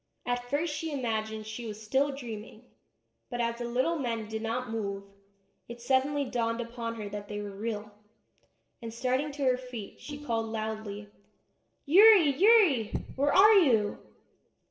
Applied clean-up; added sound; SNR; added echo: neural separator model SepFormer DNS4.